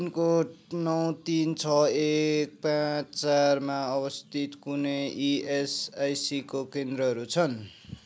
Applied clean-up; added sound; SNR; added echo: none; none; none; none.